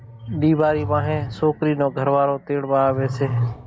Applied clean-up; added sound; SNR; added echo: none; Growling; 8 dB; none.